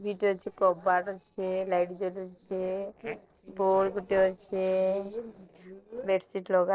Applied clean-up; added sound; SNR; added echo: neural separator model SepFormer DNS4.